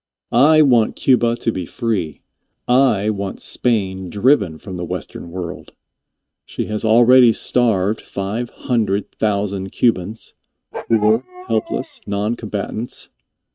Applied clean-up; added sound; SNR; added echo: neural mask model RNNoise.